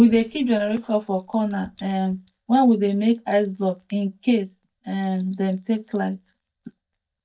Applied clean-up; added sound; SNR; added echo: neural mask model DeepFilterNet 3.